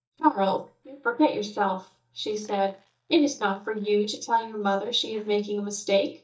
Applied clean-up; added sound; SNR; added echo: neural mask model DeepFilterNet 3.